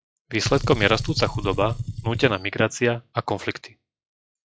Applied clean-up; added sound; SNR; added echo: classical method log-MMSE.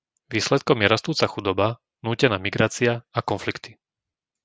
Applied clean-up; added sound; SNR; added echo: none; none; none; none.